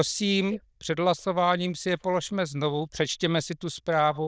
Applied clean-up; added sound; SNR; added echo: neural diffusion model UNIVERSE++.